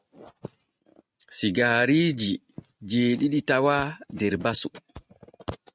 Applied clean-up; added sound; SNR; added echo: neural mask model RNNoise.